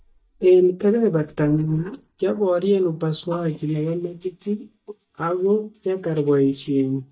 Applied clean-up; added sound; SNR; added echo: neural mask model DeepFilterNet 3.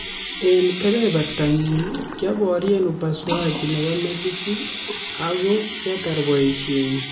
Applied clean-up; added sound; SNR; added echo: none; Water tap, faucet; 9 dB; reverberation time 0.6 s.